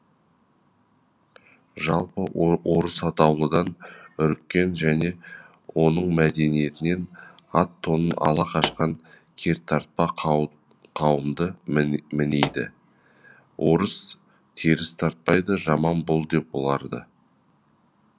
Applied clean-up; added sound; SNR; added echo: none; Explosion; 8 dB; none.